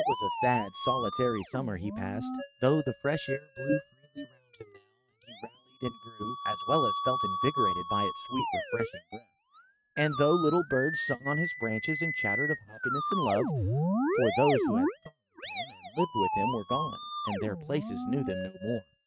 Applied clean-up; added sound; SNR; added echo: neural mask model RNNoise.